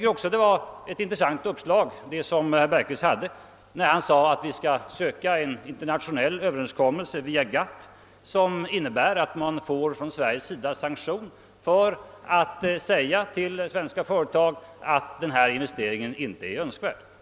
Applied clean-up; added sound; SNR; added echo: none; none; none; none.